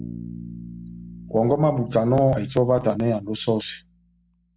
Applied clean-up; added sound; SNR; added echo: none; Bass guitar; 17 dB; none.